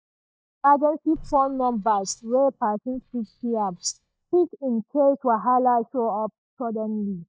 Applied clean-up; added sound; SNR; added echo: neural mask model DeepFilterNet 3.